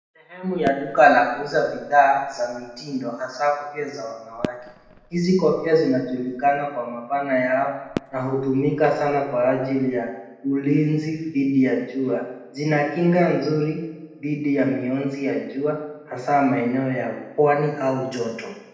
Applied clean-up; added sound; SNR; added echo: none; Fireworks; 16 dB; reverberation time 0.9 s.